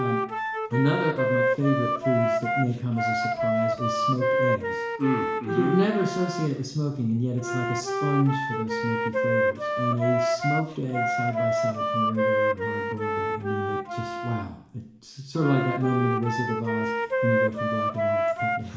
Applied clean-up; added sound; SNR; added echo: none; Wind instrument, woodwind instrument; -1 dB; reverberation time 0.7 s.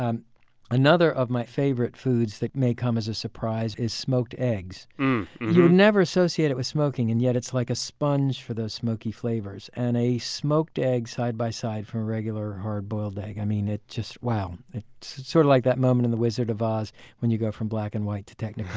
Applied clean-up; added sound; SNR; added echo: none; none; none; none.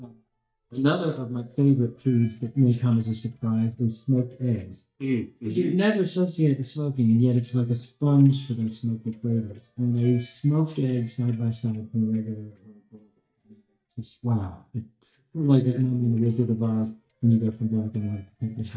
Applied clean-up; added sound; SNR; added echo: neural mask model DeepFilterNet 3.